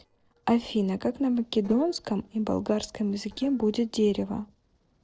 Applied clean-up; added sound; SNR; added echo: neural separator model SepFormer DNS4.